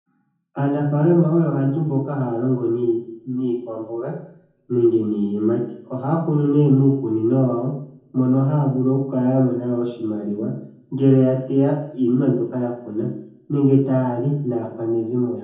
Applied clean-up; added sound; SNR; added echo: none; none; none; reverberation time 0.7 s.